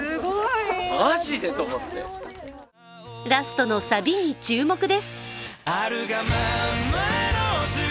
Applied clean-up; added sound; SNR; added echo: none; none; none; none.